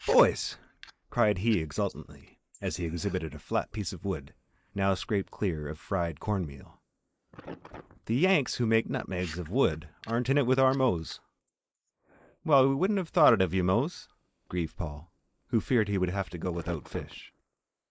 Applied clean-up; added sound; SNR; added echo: neural mask model Resemble Enhance denoiser.